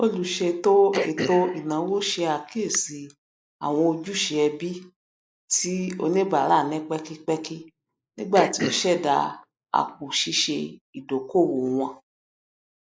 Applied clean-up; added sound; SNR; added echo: neural mask model Resemble Enhance denoiser.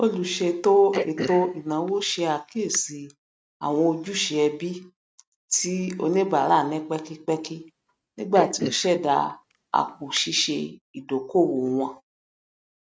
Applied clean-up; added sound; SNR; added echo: neural mask model RNNoise.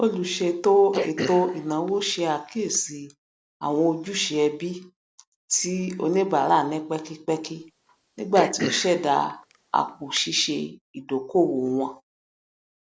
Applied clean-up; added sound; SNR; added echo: neural separator model SepFormer DNS4.